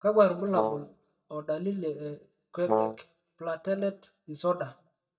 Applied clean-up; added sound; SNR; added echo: neural mask model DeepFilterNet 3.